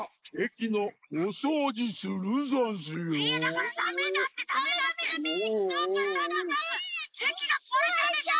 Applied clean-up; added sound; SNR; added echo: neural mask model Resemble Enhance denoiser.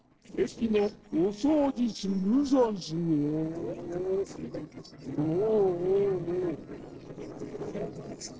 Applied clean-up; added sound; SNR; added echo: neural separator model SepFormer DNS4.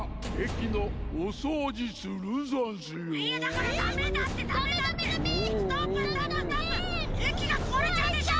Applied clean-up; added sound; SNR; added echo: none; none; none; none.